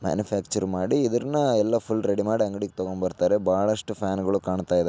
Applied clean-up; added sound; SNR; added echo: none; none; none; none.